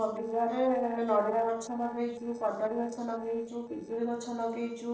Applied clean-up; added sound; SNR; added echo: neural separator model SepFormer DNS4.